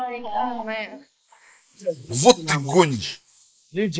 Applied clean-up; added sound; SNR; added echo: neural mask model Resemble Enhance denoiser.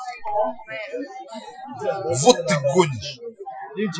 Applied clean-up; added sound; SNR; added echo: classical method Wiener filter.